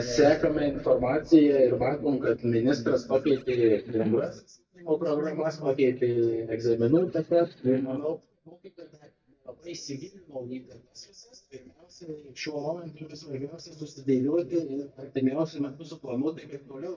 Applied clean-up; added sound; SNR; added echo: neural mask model DeepFilterNet 3.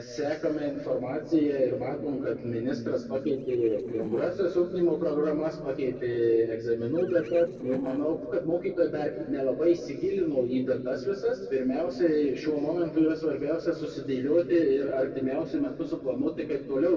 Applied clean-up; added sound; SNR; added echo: neural separator model SepFormer DNS4.